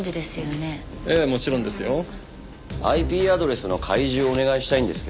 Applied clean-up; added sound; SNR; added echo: none; Scissors; 19 dB; none.